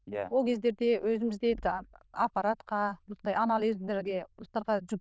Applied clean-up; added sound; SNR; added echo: neural diffusion model UNIVERSE++.